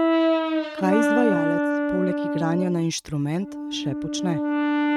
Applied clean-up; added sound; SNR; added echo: neural mask model RNNoise.